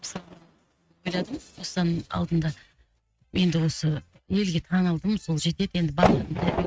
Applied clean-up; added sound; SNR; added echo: neural mask model RNNoise.